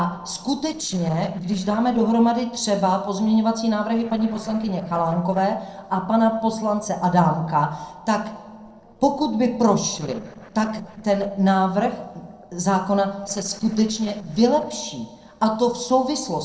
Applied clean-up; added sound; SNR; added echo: neural separator model SepFormer DNS4.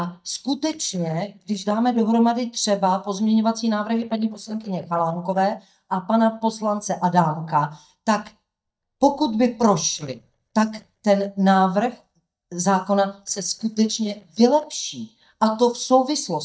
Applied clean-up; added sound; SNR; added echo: neural mask model DeepFilterNet 3.